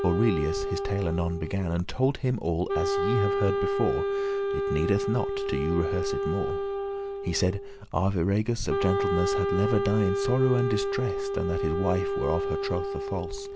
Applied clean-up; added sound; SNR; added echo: none; Wind instrument, woodwind instrument; 1 dB; none.